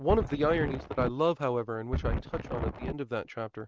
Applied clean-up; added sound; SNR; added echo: neural mask model RNNoise.